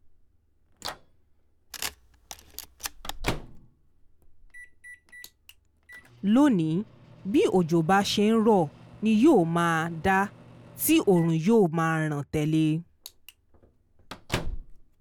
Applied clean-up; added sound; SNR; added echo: none; Microwave oven + Camera; 15 dB; none.